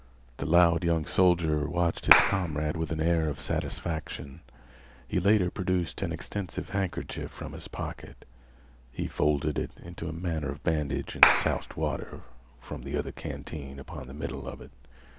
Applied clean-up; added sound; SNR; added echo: none; Clapping; -2 dB; none.